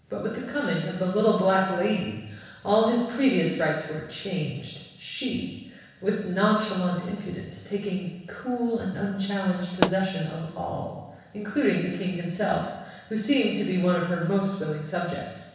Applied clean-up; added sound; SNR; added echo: none; Explosion; 6 dB; reverberation time 1.1 s.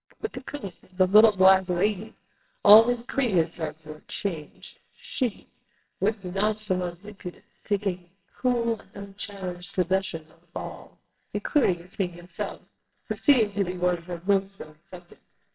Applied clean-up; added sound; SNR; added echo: neural separator model SepFormer WHAMR!.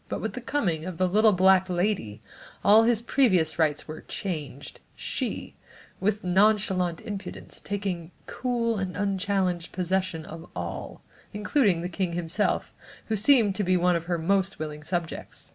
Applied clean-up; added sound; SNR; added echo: none; none; none; none.